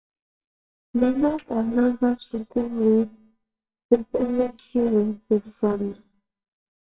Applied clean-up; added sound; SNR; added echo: neural separator model SepFormer WHAMR!.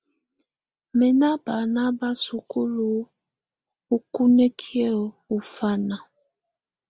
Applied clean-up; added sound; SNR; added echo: none; none; none; none.